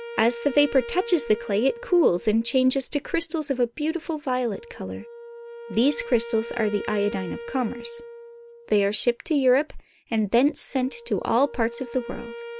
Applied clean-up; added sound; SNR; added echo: none; Wind instrument, woodwind instrument; 14 dB; none.